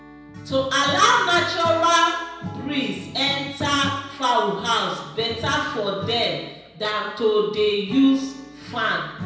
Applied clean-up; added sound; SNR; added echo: none; Acoustic guitar / Strum; 16 dB; reverberation time 0.9 s.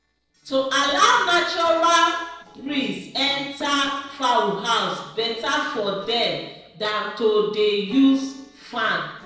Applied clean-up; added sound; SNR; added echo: neural separator model SepFormer DNS4.